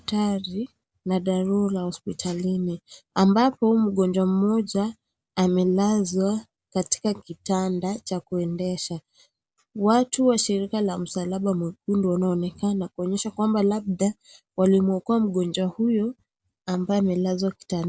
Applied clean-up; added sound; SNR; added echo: none; none; none; none.